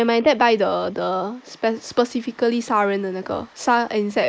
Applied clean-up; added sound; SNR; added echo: neural mask model Resemble Enhance denoiser.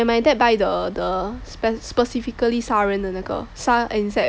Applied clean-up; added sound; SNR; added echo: none; none; none; none.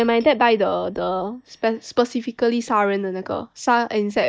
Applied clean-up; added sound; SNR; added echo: neural mask model DeepFilterNet 3.